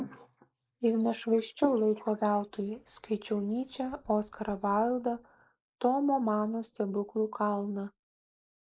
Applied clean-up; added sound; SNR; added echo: neural mask model Resemble Enhance denoiser.